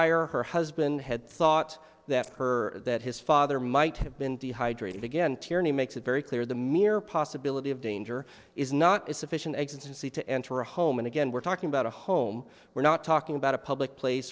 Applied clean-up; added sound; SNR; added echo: neural separator model SepFormer DNS4.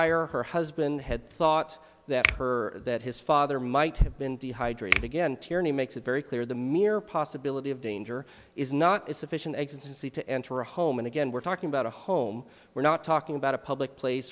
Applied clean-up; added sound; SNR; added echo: none; Finger snapping; 5 dB; none.